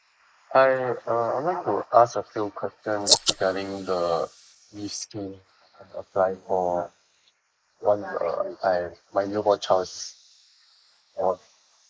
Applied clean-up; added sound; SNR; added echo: neural mask model Resemble Enhance denoiser.